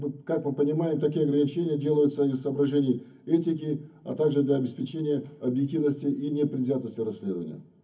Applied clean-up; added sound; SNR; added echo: none; none; none; reverberation time 0.3 s.